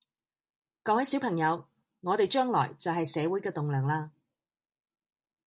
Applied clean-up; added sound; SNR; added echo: none; none; none; none.